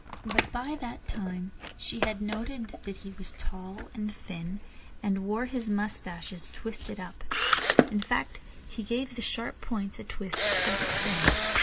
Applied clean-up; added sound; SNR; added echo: none; Camera; 0 dB; none.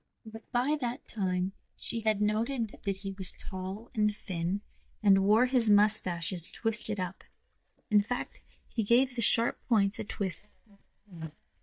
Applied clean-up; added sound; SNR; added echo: neural mask model DeepFilterNet 3.